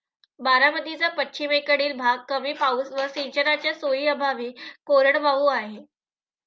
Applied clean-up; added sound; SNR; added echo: none; none; none; none.